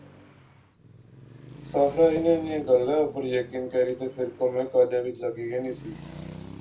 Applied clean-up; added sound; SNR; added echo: none; Traffic noise, roadway noise; 17 dB; reverberation time 0.2 s.